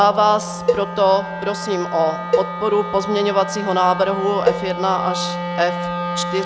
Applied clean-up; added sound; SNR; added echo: none; Wind instrument, woodwind instrument + Cowbell; 5 dB; none.